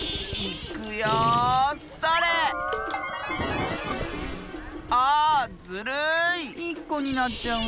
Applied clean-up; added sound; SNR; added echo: none; Sink (filling or washing); 7 dB; none.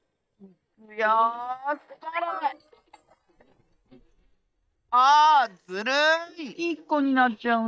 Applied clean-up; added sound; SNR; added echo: neural mask model DeepFilterNet 3.